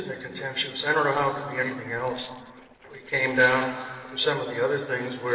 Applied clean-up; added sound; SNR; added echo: neural separator model SepFormer DNS4.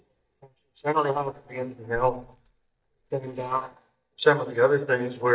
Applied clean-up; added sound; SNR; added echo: neural mask model DeepFilterNet 3.